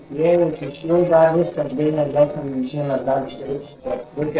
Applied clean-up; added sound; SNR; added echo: neural separator model SepFormer DNS4.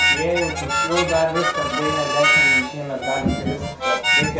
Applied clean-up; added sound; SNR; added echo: none; Harmonica; -2 dB; reverberation time 0.6 s.